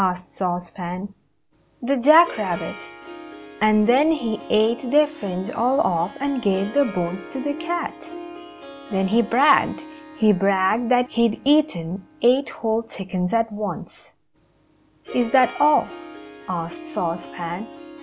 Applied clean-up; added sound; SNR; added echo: none; Harp; 16 dB; none.